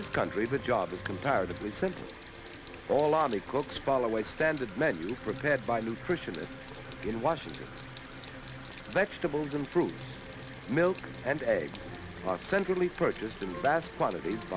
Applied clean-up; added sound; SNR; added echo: none; Sink (filling or washing) / Water tap, faucet; 14 dB; none.